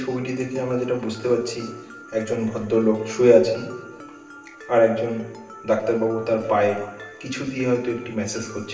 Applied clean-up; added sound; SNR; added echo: none; Mallet percussion; 19 dB; reverberation time 1.0 s.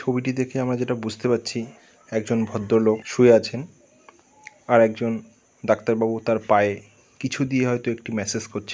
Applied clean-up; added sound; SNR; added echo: none; none; none; none.